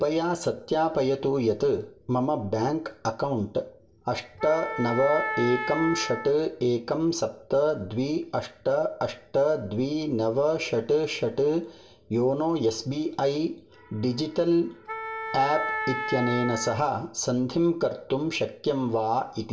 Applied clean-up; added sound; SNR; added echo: none; Wind instrument, woodwind instrument; 6 dB; reverberation time 0.2 s.